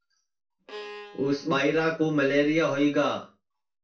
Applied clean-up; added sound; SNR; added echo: none; Bowed string instrument; 19 dB; reverberation time 0.3 s.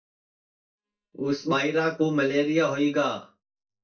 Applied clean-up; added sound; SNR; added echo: neural mask model DeepFilterNet 3.